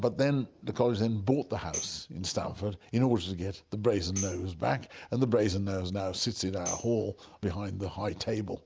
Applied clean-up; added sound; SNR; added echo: none; Tambourine; 13 dB; none.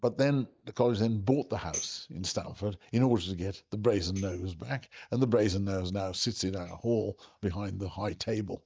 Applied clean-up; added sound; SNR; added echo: neural mask model DeepFilterNet 3.